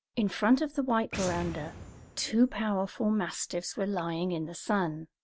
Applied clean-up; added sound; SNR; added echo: none; Boom; 15 dB; none.